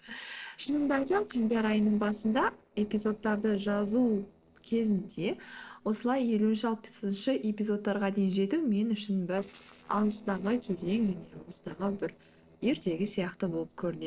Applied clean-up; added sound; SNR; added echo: neural separator model SepFormer DNS4.